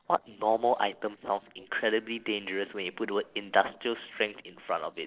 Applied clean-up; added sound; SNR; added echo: neural separator model SepFormer DNS4.